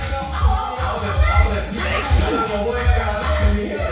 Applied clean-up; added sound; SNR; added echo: none; Sneeze; 12 dB; reverberation time 0.6 s.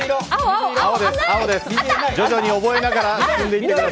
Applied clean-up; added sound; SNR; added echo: none; none; none; none.